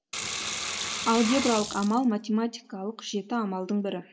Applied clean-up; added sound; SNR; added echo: none; Sink (filling or washing) / Water; 5 dB; reverberation time 0.3 s.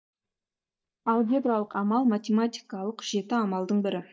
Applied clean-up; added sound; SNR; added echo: neural mask model DeepFilterNet 3.